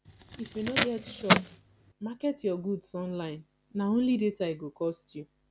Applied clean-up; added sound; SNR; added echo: none; Packing tape, duct tape; -2 dB; none.